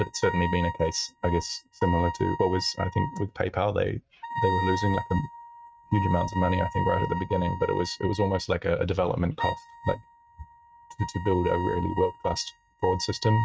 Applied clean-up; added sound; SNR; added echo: neural mask model RNNoise.